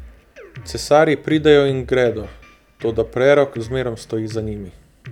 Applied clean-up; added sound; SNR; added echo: none; Drum kit; 20 dB; none.